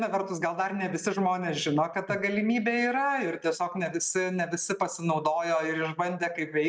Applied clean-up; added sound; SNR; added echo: neural mask model RNNoise.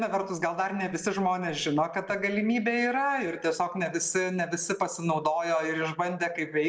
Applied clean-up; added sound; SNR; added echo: neural separator model SepFormer DNS4.